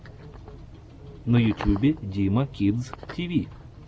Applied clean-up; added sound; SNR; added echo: none; none; none; none.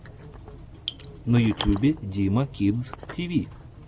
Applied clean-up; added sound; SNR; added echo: none; Drip; 12 dB; none.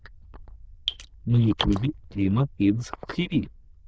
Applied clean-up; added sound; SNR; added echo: neural diffusion model UNIVERSE++.